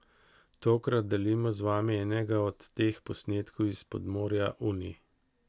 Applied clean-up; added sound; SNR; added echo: none; none; none; none.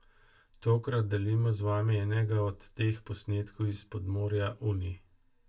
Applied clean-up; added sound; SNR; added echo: none; none; none; reverberation time 0.2 s.